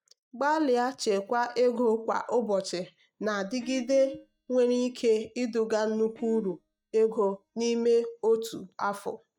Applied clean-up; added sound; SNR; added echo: neural mask model DeepFilterNet 3.